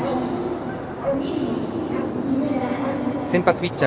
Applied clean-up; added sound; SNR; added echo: none; Bark; 11 dB; reverberation time 1.1 s.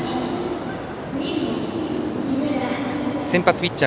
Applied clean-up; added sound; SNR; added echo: none; none; none; none.